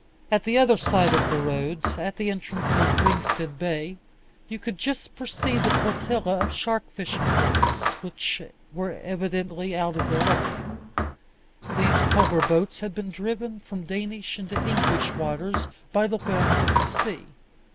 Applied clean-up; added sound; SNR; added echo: none; Drawer open or close / Wood; 0 dB; none.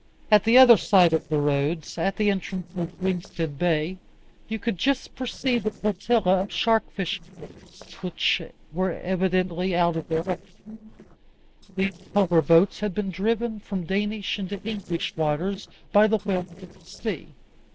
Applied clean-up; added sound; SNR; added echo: neural separator model SepFormer DNS4.